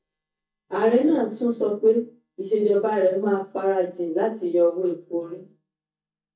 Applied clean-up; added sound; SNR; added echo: neural mask model DeepFilterNet 3.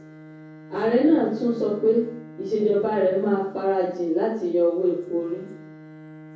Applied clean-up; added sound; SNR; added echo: none; Bowed string instrument; 20 dB; reverberation time 0.6 s.